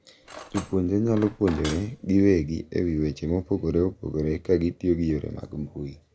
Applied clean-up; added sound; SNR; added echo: none; Cutlery, silverware; 15 dB; none.